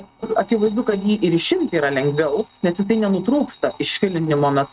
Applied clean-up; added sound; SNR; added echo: neural mask model RNNoise.